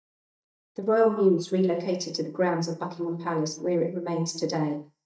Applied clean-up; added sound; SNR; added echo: neural mask model DeepFilterNet 3.